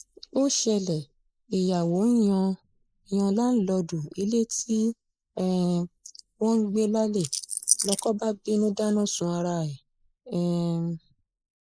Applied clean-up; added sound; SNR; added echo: neural mask model Resemble Enhance denoiser.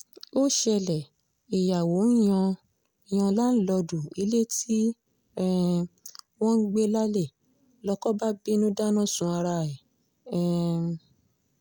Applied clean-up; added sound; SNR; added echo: none; none; none; none.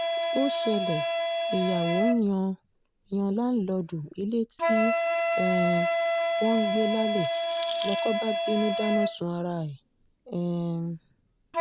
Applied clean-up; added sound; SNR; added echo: none; Wind instrument, woodwind instrument + Rattle; 0 dB; none.